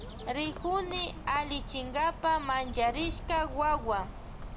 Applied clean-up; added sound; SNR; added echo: none; Bird; 9 dB; none.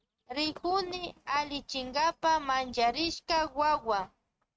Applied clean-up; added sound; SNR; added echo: neural mask model RNNoise.